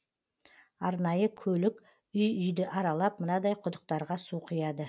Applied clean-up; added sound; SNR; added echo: none; none; none; none.